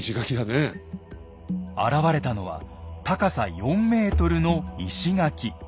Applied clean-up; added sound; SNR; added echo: none; none; none; none.